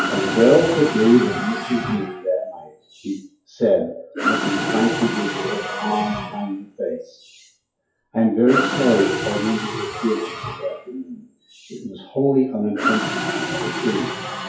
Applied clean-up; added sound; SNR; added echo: classical method WPE with log-MMSE.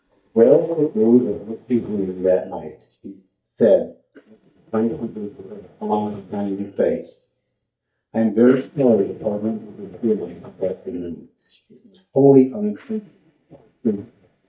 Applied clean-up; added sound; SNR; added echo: neural mask model DeepFilterNet 3.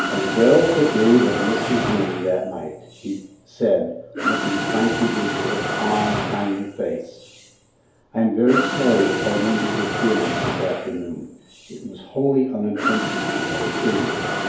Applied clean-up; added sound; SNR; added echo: none; Mechanisms; 4 dB; reverberation time 2.4 s.